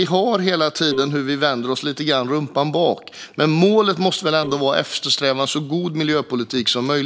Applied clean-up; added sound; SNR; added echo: neural separator model SepFormer DNS4.